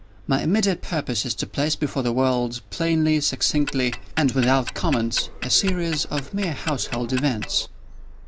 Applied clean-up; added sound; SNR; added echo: none; Tick-tock; 9 dB; none.